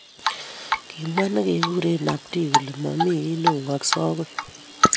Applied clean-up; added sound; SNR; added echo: none; Drip; 2 dB; none.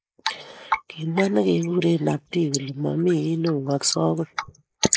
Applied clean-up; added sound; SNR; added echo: neural mask model Resemble Enhance denoiser.